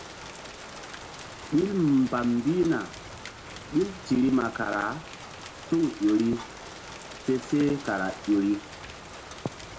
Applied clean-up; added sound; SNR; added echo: none; Rain; 14 dB; none.